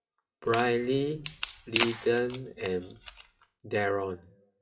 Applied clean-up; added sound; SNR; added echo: classical method WPE with log-MMSE.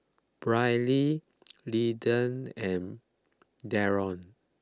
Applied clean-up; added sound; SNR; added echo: none; none; none; none.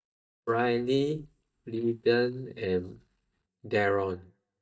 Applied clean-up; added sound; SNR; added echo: neural mask model DeepFilterNet 3.